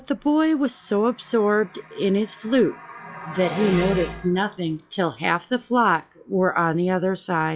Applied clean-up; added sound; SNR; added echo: classical method log-MMSE.